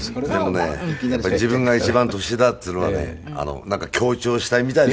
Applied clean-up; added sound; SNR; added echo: none; none; none; none.